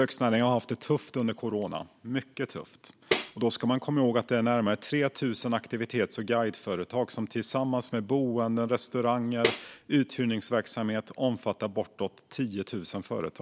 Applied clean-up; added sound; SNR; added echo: none; Tambourine; 0 dB; none.